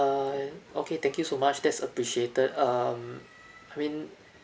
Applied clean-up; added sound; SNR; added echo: none; none; none; none.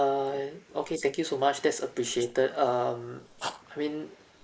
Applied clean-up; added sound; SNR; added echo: neural mask model Resemble Enhance denoiser.